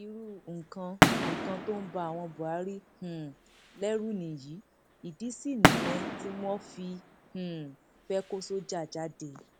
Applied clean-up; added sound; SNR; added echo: none; Fireworks; -4 dB; none.